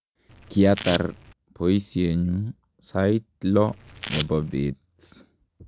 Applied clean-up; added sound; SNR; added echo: none; Domestic sounds, home sounds; 4 dB; none.